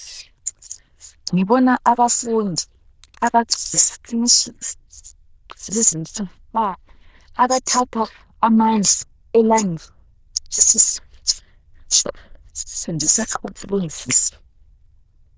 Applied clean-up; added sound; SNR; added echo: neural diffusion model UNIVERSE++.